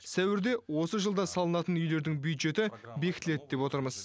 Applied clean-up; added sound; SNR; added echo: none; none; none; none.